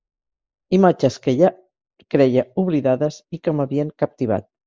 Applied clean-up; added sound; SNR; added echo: neural mask model Resemble Enhance denoiser.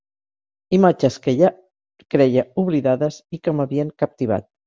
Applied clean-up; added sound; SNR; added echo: none; none; none; none.